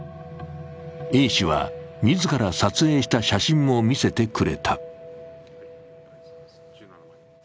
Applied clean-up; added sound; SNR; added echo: none; none; none; none.